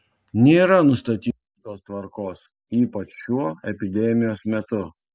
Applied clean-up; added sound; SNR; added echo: none; none; none; none.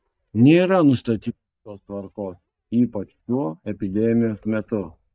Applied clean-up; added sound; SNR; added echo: neural mask model DeepFilterNet 3.